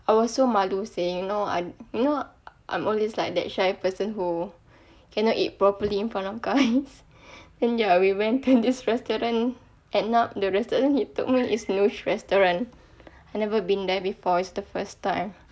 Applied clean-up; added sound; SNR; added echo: none; none; none; none.